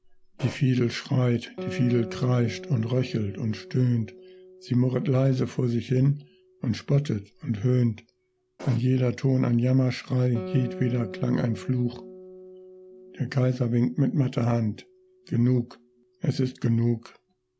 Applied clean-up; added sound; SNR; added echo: none; Guitar + Fart; 17 dB; none.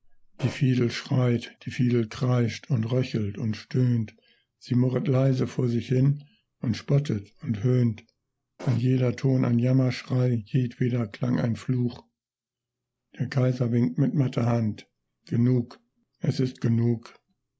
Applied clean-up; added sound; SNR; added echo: neural mask model Resemble Enhance denoiser.